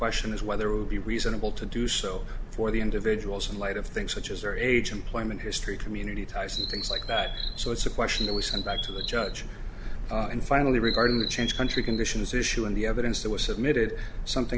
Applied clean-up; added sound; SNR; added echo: none; Chirp, tweet; 7 dB; none.